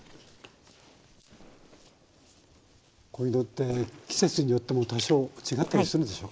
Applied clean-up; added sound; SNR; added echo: neural mask model Resemble Enhance denoiser.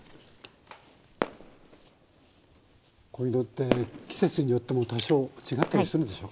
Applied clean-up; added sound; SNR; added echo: none; Fireworks; 9 dB; none.